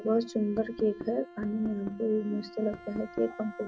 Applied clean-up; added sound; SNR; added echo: none; Knock + Bowed string instrument; 14 dB; none.